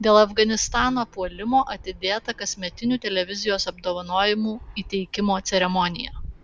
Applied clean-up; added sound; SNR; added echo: none; Fixed-wing aircraft, airplane; 18 dB; none.